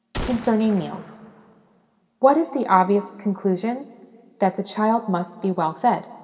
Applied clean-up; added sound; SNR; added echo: none; Gunshot, gunfire; 14 dB; reverberation time 1.3 s.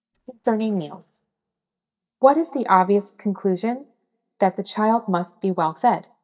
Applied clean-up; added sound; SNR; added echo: neural mask model DeepFilterNet 3.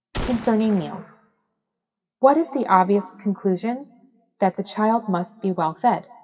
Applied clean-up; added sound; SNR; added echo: classical method WPE with log-MMSE.